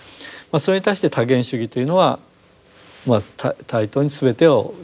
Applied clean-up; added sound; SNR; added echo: none; none; none; none.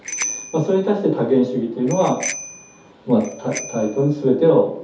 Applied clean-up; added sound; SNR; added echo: none; Bicycle bell; 13 dB; reverberation time 0.5 s.